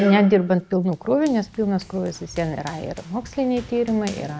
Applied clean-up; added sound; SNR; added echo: none; Run; 16 dB; none.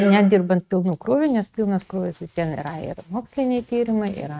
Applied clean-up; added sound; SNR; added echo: neural mask model RNNoise.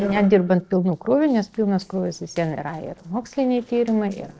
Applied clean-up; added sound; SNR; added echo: neural separator model SepFormer DNS4.